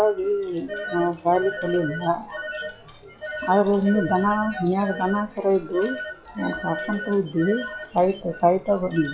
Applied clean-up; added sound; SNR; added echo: classical method log-MMSE.